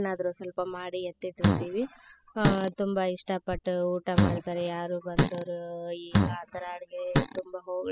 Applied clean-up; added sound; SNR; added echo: classical method spectral subtraction.